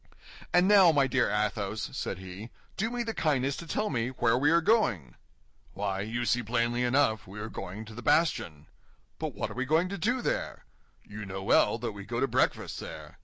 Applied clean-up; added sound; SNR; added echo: none; none; none; none.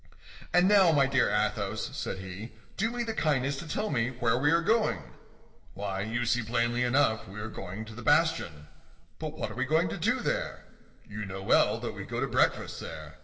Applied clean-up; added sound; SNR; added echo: none; none; none; reverberation time 2.2 s.